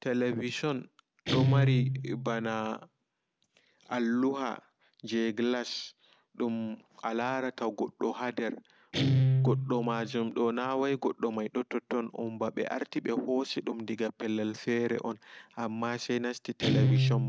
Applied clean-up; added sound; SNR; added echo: none; Guitar; 1 dB; none.